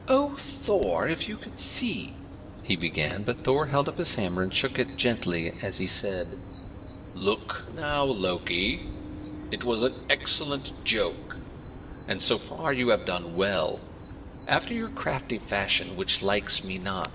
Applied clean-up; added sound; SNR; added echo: none; Bird vocalization, bird call, bird song; 8 dB; reverberation time 2.5 s.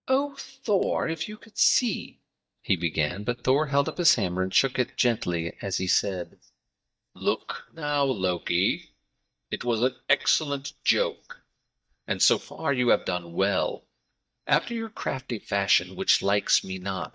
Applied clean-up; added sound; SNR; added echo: neural mask model DeepFilterNet 3.